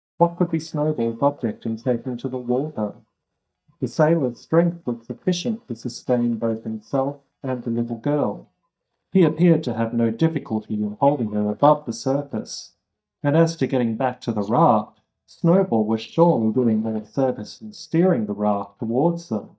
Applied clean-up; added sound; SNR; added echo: neural mask model DeepFilterNet 3.